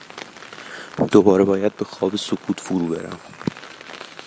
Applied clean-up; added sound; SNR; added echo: none; none; none; none.